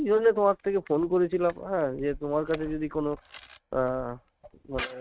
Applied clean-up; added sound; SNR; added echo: neural mask model RNNoise.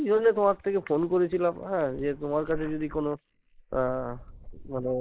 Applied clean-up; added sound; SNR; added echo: neural mask model Resemble Enhance denoiser.